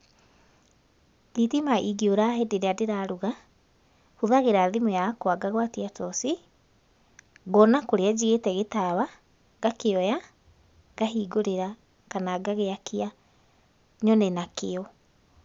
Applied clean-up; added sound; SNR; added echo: none; none; none; none.